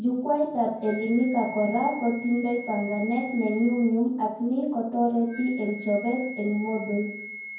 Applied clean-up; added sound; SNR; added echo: none; Wind instrument, woodwind instrument; 15 dB; reverberation time 0.9 s.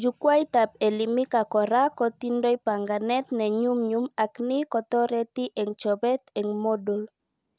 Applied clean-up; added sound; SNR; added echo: none; none; none; none.